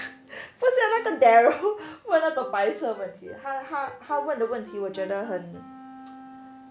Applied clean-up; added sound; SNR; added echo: none; Wind instrument, woodwind instrument; 20 dB; none.